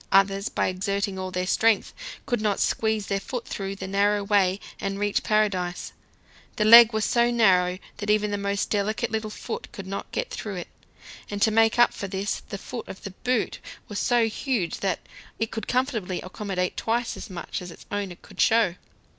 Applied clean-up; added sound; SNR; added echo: none; none; none; none.